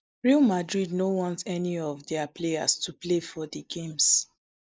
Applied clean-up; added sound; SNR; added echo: neural mask model Resemble Enhance denoiser.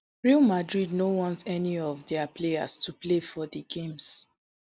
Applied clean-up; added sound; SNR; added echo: none; none; none; none.